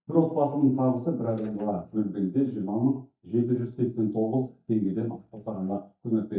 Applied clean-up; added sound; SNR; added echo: neural mask model DeepFilterNet 3.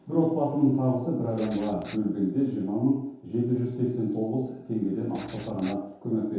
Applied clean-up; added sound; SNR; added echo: none; Writing; 20 dB; reverberation time 0.8 s.